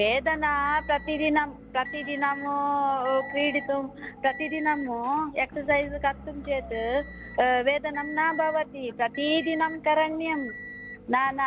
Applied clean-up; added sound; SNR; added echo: none; Motor vehicle (road) / Engine; 14 dB; none.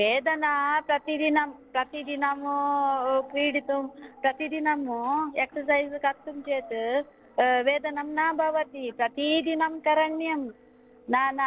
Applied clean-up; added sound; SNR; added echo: neural separator model SepFormer DNS4.